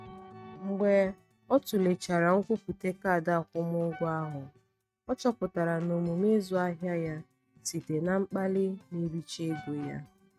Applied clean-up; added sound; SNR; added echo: neural mask model RNNoise.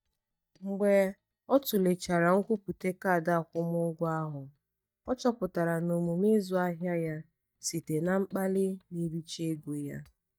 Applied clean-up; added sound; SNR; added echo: neural mask model DeepFilterNet 3.